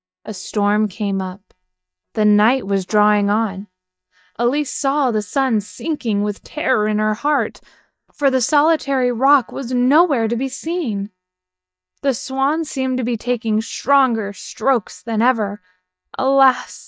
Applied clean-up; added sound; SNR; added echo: neural mask model DeepFilterNet 3.